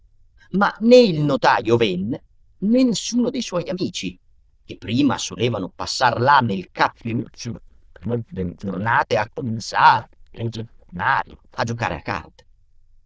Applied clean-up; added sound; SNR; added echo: neural diffusion model UNIVERSE++.